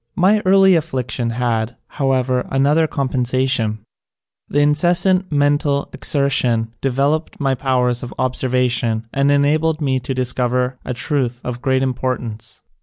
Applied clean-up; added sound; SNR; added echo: none; none; none; none.